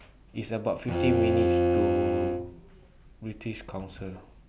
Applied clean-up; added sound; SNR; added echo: none; Bowed string instrument; -5 dB; none.